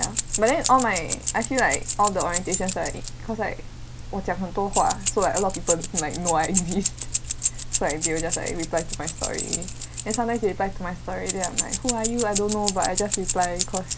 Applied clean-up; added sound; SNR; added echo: none; Keys jangling; 2 dB; none.